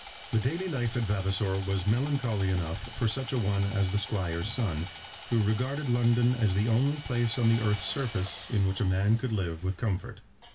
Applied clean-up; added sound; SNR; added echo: none; Sawing; 17 dB; reverberation time 0.1 s.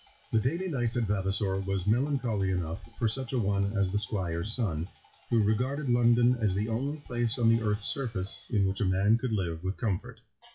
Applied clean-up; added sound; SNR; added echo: classical method WPE with log-MMSE.